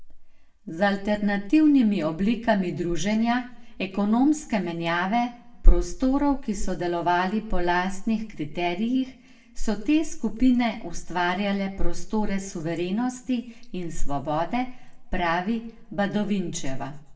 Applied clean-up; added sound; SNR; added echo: none; none; none; reverberation time 0.5 s.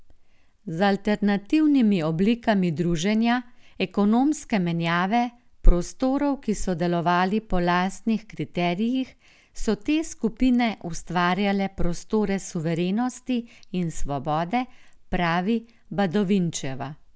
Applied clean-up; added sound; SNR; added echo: none; none; none; none.